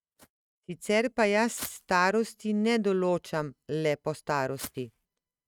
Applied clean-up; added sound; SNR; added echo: neural mask model RNNoise.